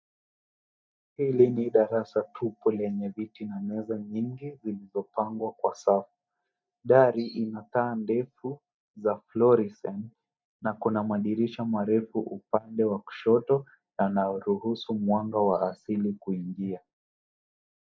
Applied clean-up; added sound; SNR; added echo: neural mask model DeepFilterNet 3.